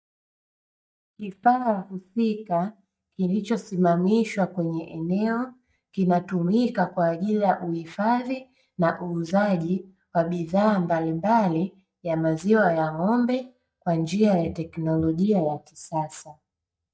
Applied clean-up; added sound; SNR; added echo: neural mask model DeepFilterNet 3.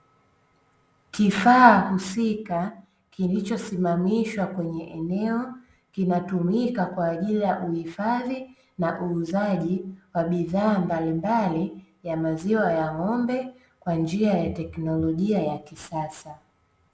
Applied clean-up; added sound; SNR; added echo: none; none; none; none.